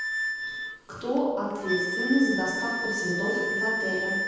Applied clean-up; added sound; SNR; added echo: none; Wind instrument, woodwind instrument; 2 dB; reverberation time 1.2 s.